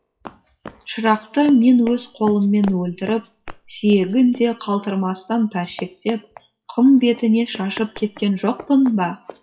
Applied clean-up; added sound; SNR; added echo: classical method WPE with log-MMSE.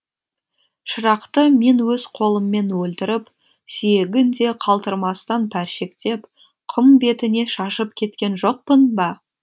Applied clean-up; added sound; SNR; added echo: none; none; none; none.